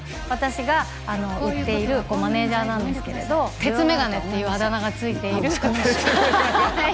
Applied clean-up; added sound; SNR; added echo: none; none; none; none.